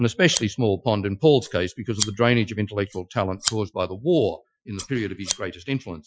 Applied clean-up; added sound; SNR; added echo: classical method Wiener filter.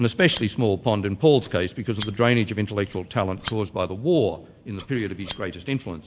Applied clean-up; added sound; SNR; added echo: none; Scissors; 12 dB; none.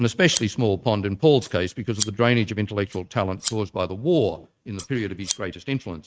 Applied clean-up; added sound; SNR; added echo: neural mask model RNNoise.